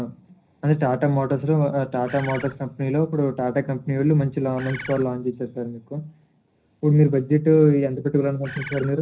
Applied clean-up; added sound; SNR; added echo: none; Bird; 14 dB; reverberation time 0.5 s.